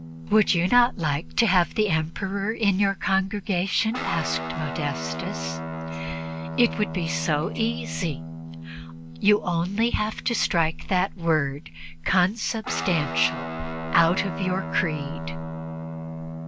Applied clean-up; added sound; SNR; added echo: none; Guitar; 8 dB; none.